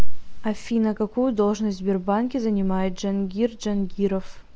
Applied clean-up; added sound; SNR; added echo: none; none; none; none.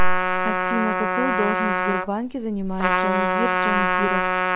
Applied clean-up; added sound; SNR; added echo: none; Trumpet; -1 dB; none.